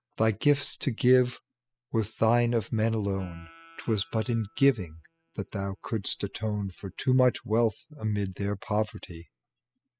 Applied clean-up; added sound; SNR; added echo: classical method spectral subtraction.